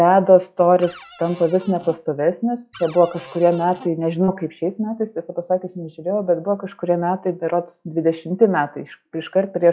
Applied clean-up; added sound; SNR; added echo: classical method log-MMSE.